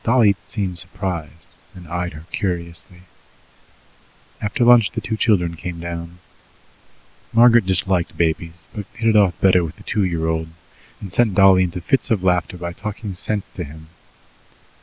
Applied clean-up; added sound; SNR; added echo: none; none; none; none.